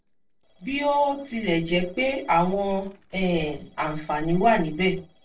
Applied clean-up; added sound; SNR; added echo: neural separator model SepFormer DNS4.